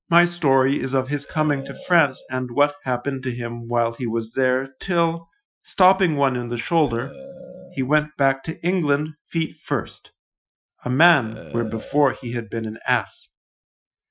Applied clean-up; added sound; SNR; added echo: classical method Wiener filter.